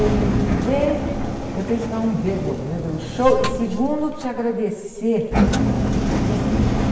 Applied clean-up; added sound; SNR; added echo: none; Engine; -1 dB; reverberation time 1.5 s.